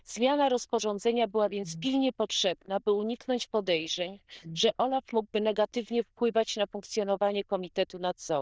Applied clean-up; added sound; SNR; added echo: neural diffusion model UNIVERSE++.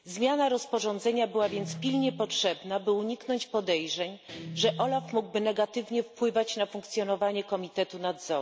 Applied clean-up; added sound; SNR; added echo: none; Guitar; 16 dB; none.